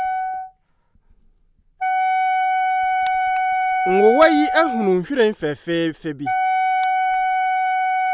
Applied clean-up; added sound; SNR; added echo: none; Wind instrument, woodwind instrument; -2 dB; none.